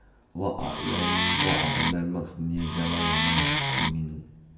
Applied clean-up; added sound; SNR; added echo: none; Wood; -3 dB; reverberation time 0.9 s.